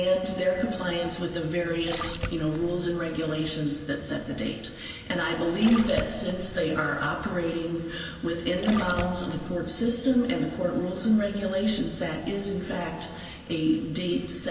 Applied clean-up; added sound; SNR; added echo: none; Splash, splatter; 8 dB; reverberation time 2.1 s.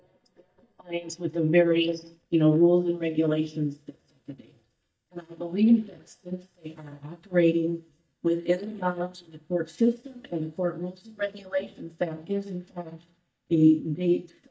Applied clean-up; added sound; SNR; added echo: neural mask model DeepFilterNet 3.